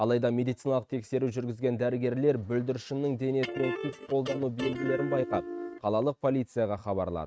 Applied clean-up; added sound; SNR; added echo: neural mask model RNNoise.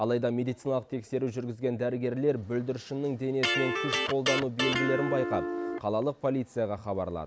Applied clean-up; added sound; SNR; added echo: none; Electric guitar; 1 dB; none.